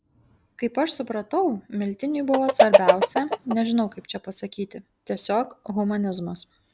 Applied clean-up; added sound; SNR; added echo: none; Chicken, rooster; -5 dB; none.